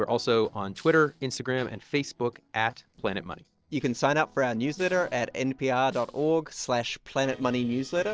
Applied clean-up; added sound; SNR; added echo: neural separator model SepFormer DNS4.